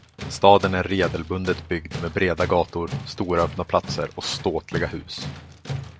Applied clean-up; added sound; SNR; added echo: none; Tools; 12 dB; none.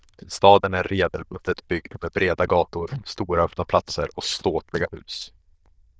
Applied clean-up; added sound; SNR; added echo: neural diffusion model UNIVERSE++.